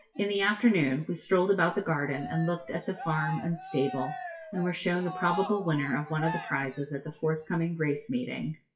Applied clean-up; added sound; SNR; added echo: classical method WPE with log-MMSE.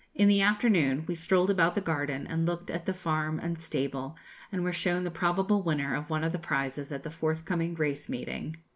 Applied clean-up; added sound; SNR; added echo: none; none; none; none.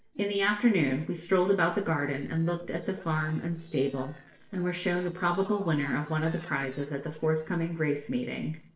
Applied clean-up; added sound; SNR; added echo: neural separator model SepFormer DNS4.